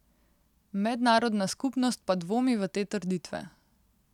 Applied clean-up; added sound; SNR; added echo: none; none; none; none.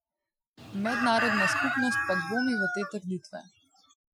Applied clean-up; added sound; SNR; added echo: classical method Wiener filter.